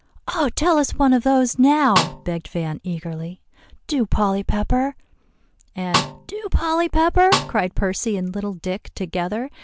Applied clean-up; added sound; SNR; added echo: none; Snare drum; 5 dB; none.